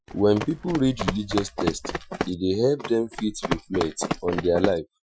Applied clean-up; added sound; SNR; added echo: classical method Wiener filter.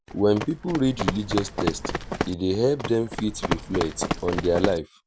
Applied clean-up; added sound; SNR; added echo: none; Run; 5 dB; none.